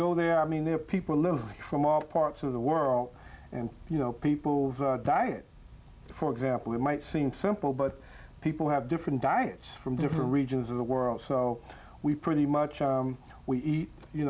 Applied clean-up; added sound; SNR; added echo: none; none; none; none.